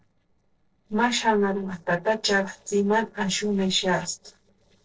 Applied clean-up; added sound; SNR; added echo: neural separator model SepFormer DNS4.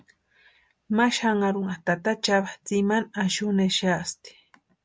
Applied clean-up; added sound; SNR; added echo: none; none; none; none.